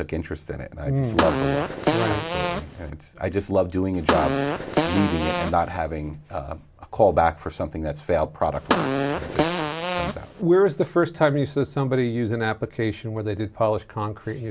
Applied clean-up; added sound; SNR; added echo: none; Fart; 1 dB; none.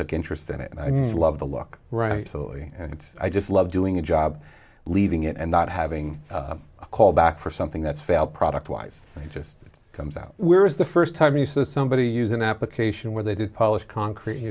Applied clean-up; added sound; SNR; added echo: none; none; none; none.